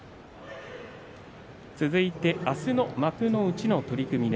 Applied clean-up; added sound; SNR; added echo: none; none; none; none.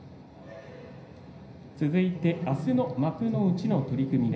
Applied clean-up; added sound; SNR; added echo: none; none; none; reverberation time 0.5 s.